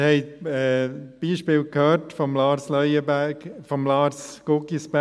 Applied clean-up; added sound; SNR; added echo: none; none; none; none.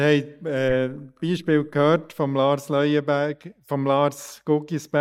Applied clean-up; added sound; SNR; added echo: neural mask model DeepFilterNet 3.